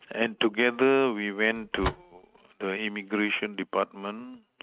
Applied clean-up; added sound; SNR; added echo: neural mask model RNNoise.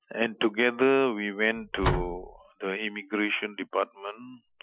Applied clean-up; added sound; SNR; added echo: classical method Wiener filter.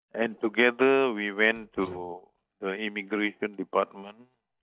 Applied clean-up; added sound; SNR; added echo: neural mask model DeepFilterNet 3.